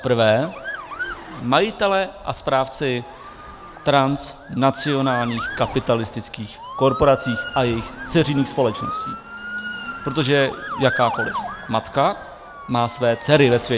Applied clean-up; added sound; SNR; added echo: none; Motor vehicle (road) / Siren; 11 dB; none.